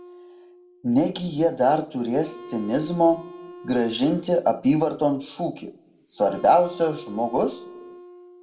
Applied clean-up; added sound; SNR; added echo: none; Wind instrument, woodwind instrument; 20 dB; reverberation time 0.4 s.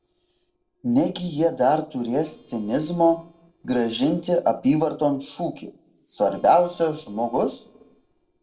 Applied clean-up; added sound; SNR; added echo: neural separator model SepFormer DNS4.